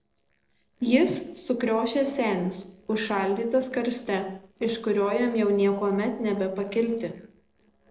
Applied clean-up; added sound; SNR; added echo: neural separator model SepFormer DNS4.